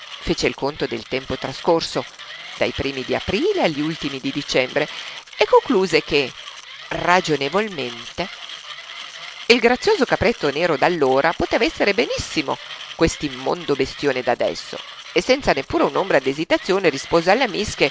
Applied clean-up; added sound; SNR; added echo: none; Mechanisms; 15 dB; none.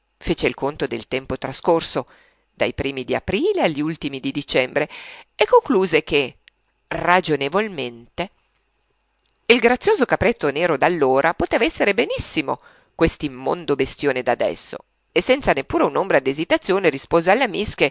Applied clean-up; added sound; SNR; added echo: none; none; none; none.